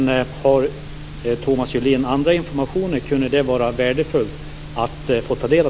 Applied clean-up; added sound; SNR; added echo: none; none; none; none.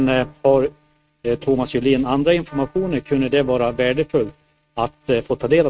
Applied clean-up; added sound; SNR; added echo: neural mask model RNNoise.